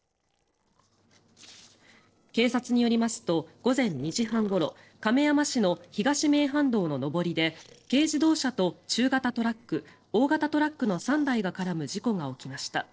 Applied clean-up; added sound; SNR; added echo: neural separator model SepFormer DNS4.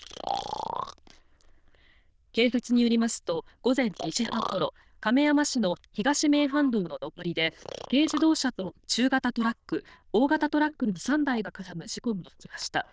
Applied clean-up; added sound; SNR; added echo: neural diffusion model UNIVERSE++.